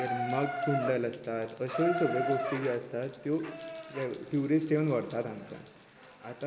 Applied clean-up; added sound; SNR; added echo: none; Bathtub (filling or washing) / Water tap, faucet; 6 dB; reverberation time 1.2 s.